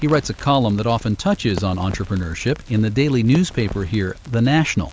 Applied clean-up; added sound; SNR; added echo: none; Crackle; 17 dB; none.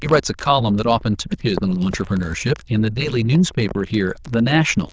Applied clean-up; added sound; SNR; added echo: neural diffusion model UNIVERSE++.